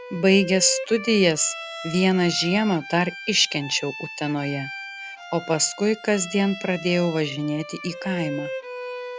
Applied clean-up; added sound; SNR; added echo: none; Bowed string instrument; 12 dB; none.